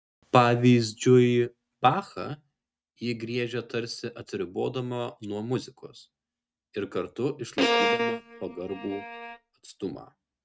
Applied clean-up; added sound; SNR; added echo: neural mask model RNNoise.